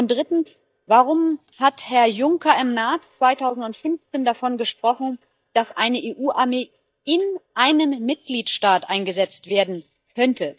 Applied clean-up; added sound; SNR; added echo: neural mask model DeepFilterNet 3.